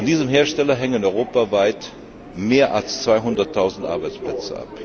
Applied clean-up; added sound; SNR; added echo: none; Subway, metro, underground; 13 dB; none.